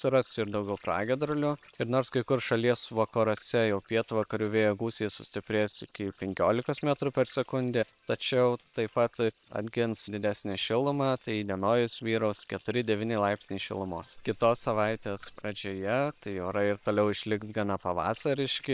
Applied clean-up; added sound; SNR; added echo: neural separator model SepFormer WHAM!.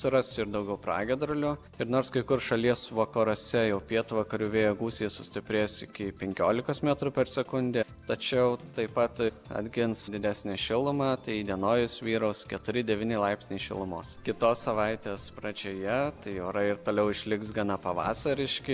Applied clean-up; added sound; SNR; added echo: none; none; none; none.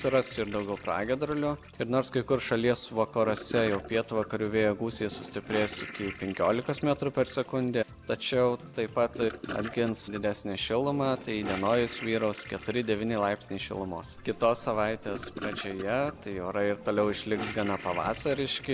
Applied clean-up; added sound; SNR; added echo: none; Toilet flush / Gurgling; 15 dB; none.